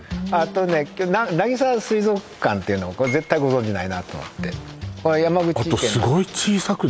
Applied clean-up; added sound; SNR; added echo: none; none; none; none.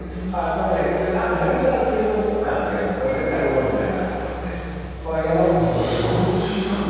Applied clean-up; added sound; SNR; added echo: none; Musical instrument; 13 dB; reverberation time 2.2 s.